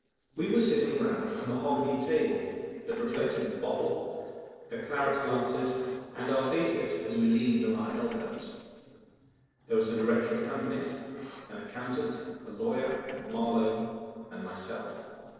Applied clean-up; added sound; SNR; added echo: neural separator model SepFormer DNS4.